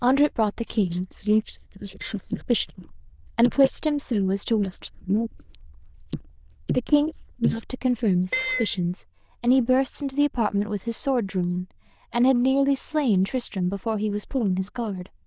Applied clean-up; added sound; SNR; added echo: neural diffusion model UNIVERSE++.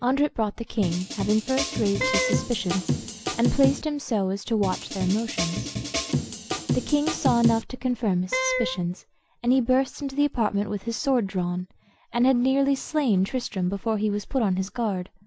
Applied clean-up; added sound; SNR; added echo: none; Drum kit + Wind instrument, woodwind instrument; 3 dB; none.